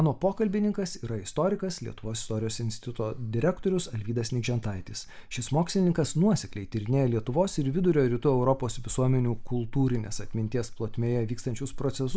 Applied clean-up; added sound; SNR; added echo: none; none; none; none.